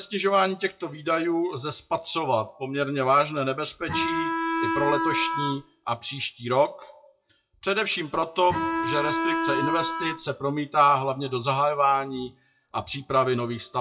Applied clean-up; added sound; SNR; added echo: classical method WPE with log-MMSE.